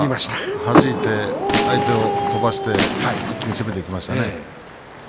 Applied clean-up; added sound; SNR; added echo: none; Gunshot, gunfire + Door / Car; 1 dB; none.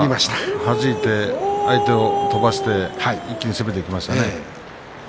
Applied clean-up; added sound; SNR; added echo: none; none; none; none.